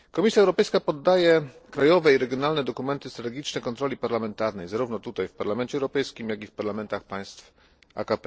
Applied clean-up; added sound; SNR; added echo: neural separator model SepFormer DNS4.